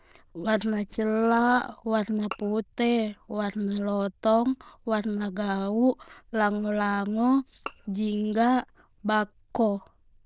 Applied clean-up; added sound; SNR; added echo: neural diffusion model UNIVERSE++.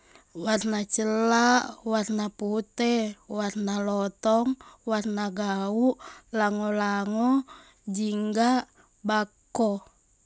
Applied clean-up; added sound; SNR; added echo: none; none; none; none.